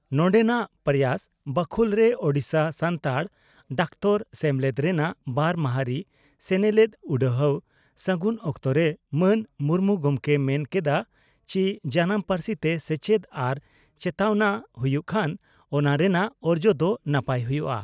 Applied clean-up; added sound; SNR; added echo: none; none; none; none.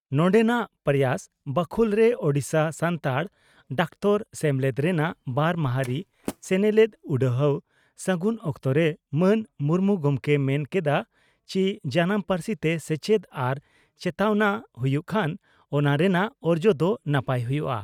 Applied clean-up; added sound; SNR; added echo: neural mask model RNNoise.